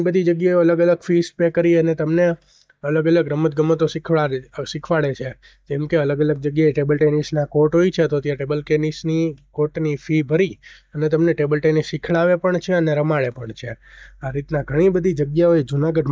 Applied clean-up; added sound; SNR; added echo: neural mask model DeepFilterNet 3.